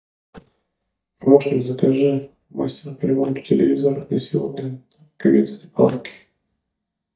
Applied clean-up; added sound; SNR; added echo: neural mask model DeepFilterNet 3.